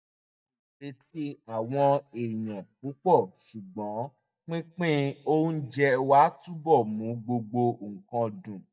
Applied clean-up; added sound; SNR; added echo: neural mask model DeepFilterNet 3.